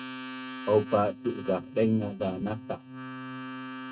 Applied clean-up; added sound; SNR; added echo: neural mask model RNNoise.